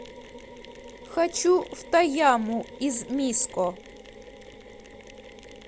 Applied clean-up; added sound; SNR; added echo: none; Mechanisms; 17 dB; none.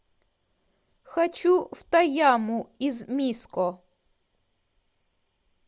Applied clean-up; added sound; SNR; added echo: none; none; none; none.